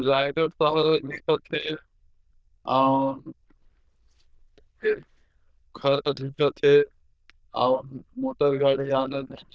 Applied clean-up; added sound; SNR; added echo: neural diffusion model UNIVERSE++.